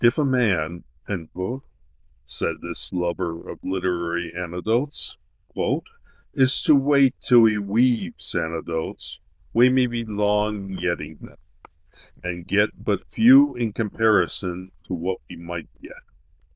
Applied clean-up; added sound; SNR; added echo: neural diffusion model UNIVERSE++.